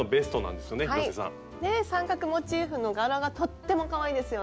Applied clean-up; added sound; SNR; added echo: none; none; none; none.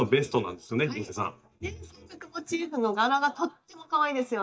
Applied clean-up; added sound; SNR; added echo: neural mask model DeepFilterNet 3.